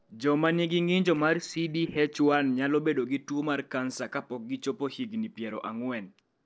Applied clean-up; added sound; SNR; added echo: neural separator model SepFormer DNS4.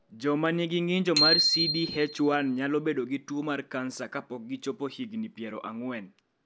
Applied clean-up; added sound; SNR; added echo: none; Bicycle bell; 0 dB; none.